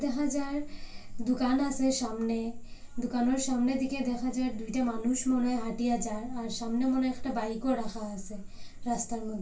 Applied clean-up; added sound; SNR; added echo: none; none; none; reverberation time 0.2 s.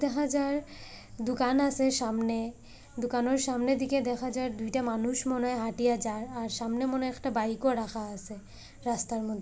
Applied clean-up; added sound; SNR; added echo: none; none; none; none.